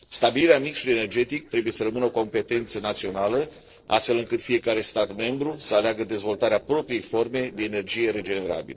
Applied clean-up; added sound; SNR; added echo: neural separator model SepFormer DNS4.